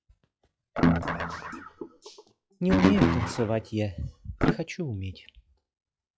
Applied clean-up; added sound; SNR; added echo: classical method log-MMSE.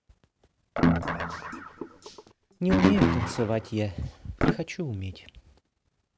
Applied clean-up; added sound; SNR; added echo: none; Guitar; -4 dB; none.